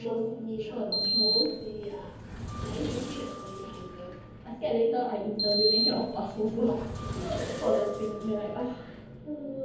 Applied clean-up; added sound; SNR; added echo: none; Sliding door; 2 dB; reverberation time 1.3 s.